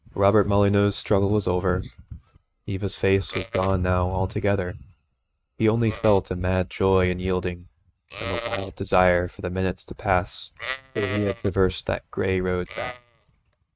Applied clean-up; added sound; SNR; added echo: neural mask model RNNoise.